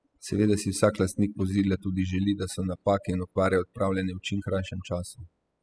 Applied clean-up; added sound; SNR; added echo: classical method spectral subtraction.